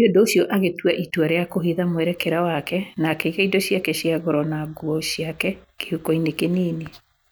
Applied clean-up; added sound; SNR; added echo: none; none; none; none.